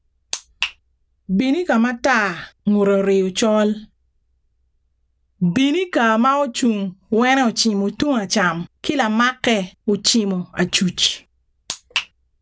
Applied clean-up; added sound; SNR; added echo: none; none; none; none.